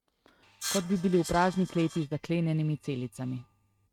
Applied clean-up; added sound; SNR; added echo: neural mask model RNNoise.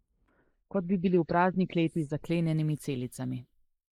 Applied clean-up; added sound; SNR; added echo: neural mask model Resemble Enhance denoiser.